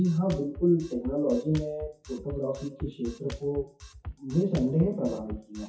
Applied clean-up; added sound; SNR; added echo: classical method WPE with log-MMSE.